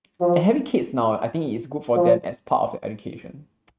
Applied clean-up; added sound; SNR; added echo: neural mask model RNNoise.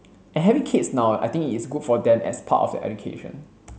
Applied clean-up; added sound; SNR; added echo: none; none; none; none.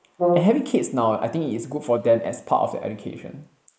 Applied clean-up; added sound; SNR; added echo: neural mask model Resemble Enhance denoiser.